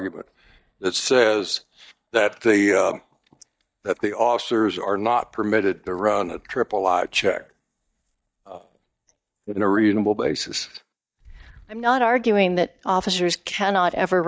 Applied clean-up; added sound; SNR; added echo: neural mask model DeepFilterNet 3.